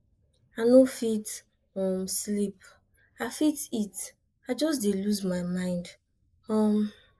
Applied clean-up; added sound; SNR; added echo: neural mask model Resemble Enhance denoiser.